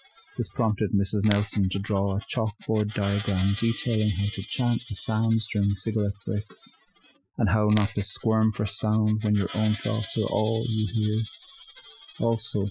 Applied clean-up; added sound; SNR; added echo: classical method Wiener filter.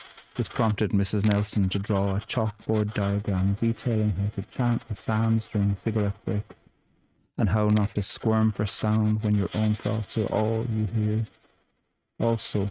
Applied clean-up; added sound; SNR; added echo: neural mask model RNNoise.